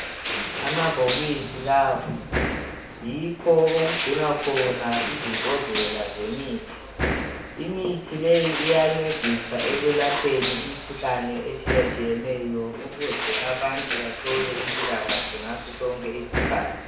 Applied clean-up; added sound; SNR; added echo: none; Crushing; 4 dB; reverberation time 0.6 s.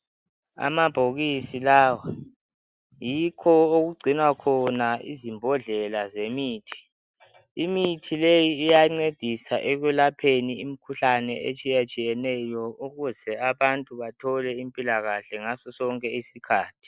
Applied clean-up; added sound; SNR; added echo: none; none; none; none.